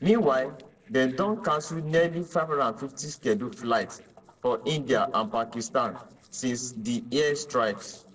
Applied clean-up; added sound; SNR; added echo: neural separator model SepFormer DNS4.